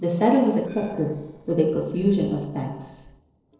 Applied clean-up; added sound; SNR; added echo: neural separator model SepFormer DNS4.